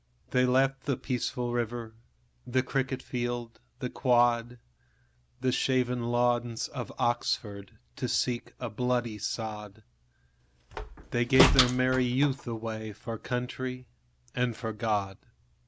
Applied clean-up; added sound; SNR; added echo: none; Slam; 2 dB; none.